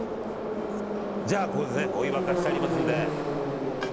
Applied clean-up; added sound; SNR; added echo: none; Subway, metro, underground; -3 dB; none.